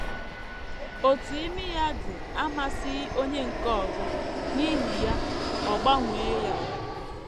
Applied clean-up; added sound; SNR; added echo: none; Fixed-wing aircraft, airplane; 1 dB; none.